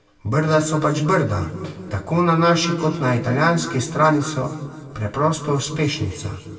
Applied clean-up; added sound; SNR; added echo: none; none; none; reverberation time 2.0 s.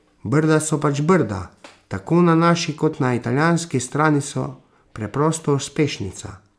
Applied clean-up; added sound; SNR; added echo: none; none; none; none.